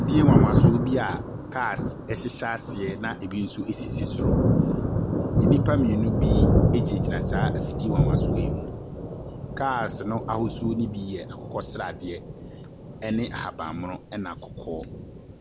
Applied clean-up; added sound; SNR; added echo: none; Thunder; -5 dB; none.